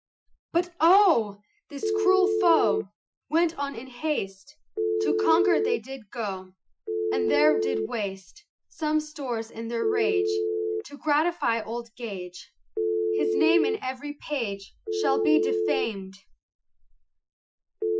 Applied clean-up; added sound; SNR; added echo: classical method Wiener filter.